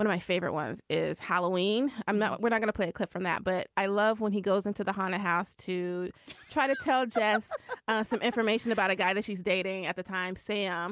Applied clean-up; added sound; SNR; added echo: none; none; none; none.